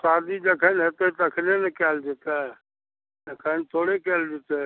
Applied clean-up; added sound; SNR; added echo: none; none; none; none.